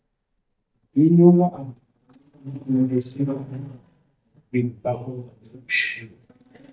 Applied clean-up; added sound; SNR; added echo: neural mask model DeepFilterNet 3.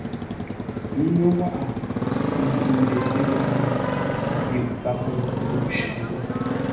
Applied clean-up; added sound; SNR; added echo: none; Motorcycle; -1 dB; reverberation time 0.9 s.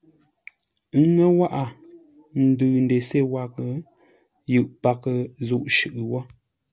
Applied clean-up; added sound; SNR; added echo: none; none; none; none.